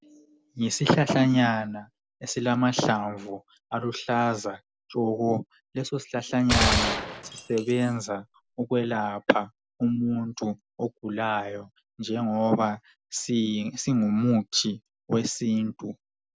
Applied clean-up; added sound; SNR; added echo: none; Gunshot, gunfire; 2 dB; none.